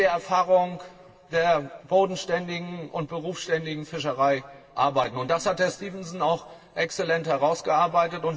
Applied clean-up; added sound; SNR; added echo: none; none; none; reverberation time 2.2 s.